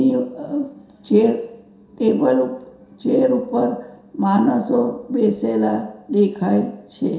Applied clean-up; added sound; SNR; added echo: none; none; none; reverberation time 0.7 s.